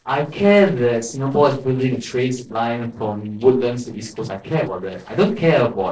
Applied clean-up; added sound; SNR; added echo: neural separator model SepFormer DNS4.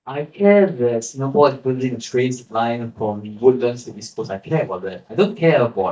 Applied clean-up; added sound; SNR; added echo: neural mask model DeepFilterNet 3.